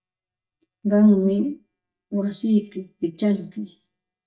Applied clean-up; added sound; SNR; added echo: neural mask model DeepFilterNet 3.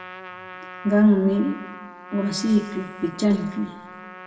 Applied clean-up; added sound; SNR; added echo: none; Trumpet; 16 dB; reverberation time 1.1 s.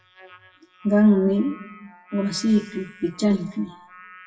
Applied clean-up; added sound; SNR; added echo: classical method WPE with log-MMSE.